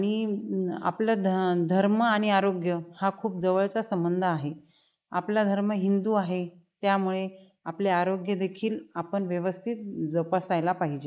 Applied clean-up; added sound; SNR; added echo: neural mask model Resemble Enhance denoiser.